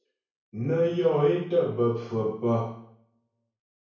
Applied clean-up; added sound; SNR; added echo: none; none; none; reverberation time 0.6 s.